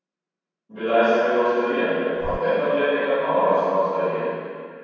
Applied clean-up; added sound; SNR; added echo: none; Bird; 20 dB; reverberation time 2.2 s.